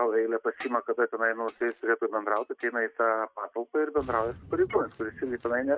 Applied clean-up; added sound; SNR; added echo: neural mask model RNNoise.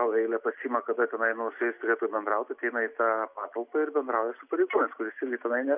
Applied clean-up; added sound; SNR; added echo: none; none; none; none.